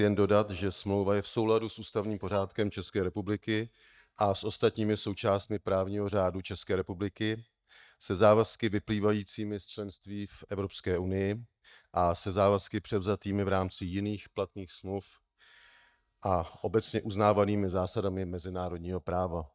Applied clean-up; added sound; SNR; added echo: neural mask model DeepFilterNet 3.